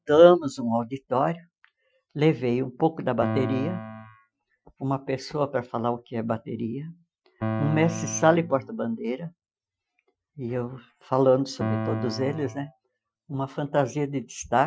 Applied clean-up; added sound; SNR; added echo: classical method Wiener filter.